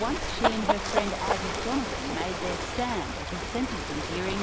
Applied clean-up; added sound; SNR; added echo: none; Chicken, rooster + Ocean; -2 dB; none.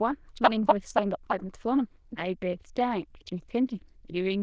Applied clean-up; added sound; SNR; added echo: neural diffusion model UNIVERSE++.